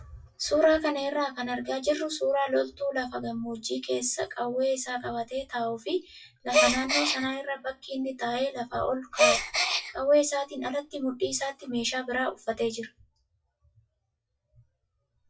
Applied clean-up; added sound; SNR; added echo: classical method WPE with log-MMSE.